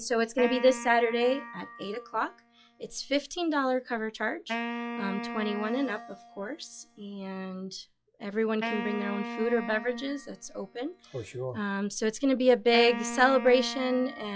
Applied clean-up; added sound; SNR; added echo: classical method log-MMSE.